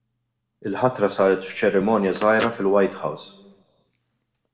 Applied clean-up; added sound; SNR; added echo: none; Telephone; 17 dB; reverberation time 0.8 s.